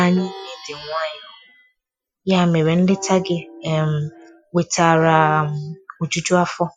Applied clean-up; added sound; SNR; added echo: classical method Wiener filter.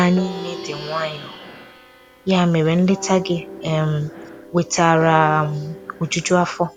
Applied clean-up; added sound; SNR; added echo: none; Guitar + Plucked string instrument; 15 dB; none.